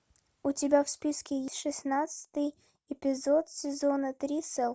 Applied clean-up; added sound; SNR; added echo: none; none; none; none.